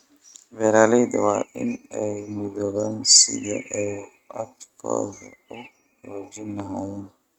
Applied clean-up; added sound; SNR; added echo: neural mask model RNNoise.